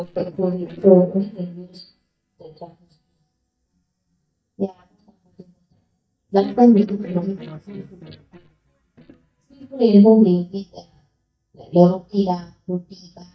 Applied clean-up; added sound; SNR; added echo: neural mask model DeepFilterNet 3.